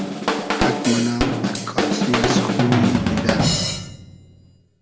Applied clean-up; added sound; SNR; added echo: none; Drum / Drum kit; -5 dB; none.